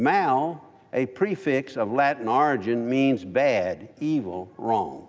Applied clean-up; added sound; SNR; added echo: none; none; none; none.